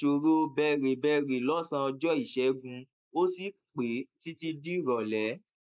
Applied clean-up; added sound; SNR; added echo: neural mask model Resemble Enhance denoiser.